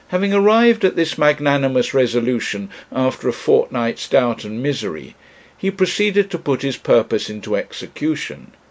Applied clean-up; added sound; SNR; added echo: none; none; none; none.